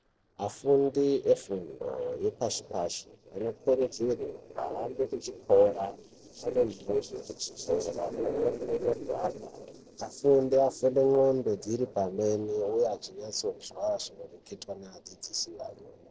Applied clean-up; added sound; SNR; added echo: neural separator model SepFormer DNS4.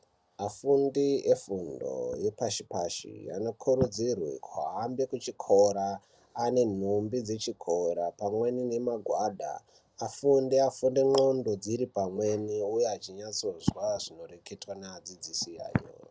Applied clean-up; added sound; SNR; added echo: none; none; none; none.